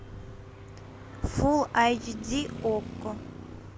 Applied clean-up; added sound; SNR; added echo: none; Traffic noise, roadway noise; 13 dB; none.